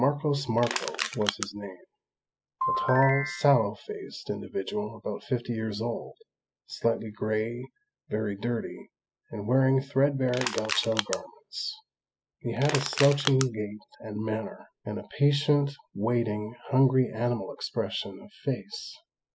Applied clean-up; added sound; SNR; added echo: classical method spectral subtraction.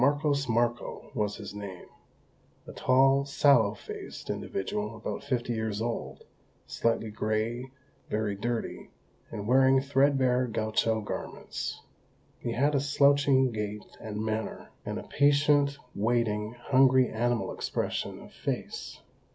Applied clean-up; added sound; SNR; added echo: none; none; none; none.